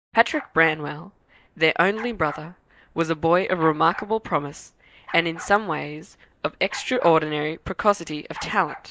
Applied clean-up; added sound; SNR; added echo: neural mask model DeepFilterNet 3.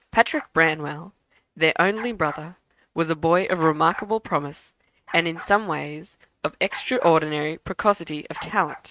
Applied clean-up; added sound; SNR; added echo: neural mask model RNNoise.